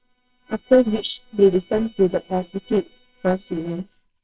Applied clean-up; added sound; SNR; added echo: neural separator model SepFormer WHAMR!.